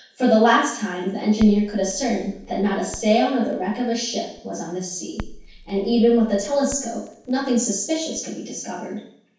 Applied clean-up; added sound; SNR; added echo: none; Crackle; 19 dB; reverberation time 0.7 s.